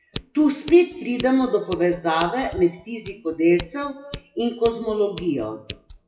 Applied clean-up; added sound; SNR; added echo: classical method WPE with log-MMSE.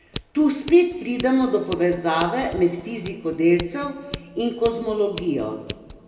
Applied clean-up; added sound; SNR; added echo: none; Scissors; 16 dB; reverberation time 1.7 s.